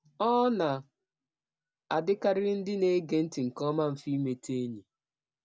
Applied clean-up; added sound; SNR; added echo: none; none; none; none.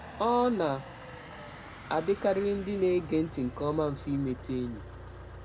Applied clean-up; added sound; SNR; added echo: none; Motor vehicle (road); 13 dB; none.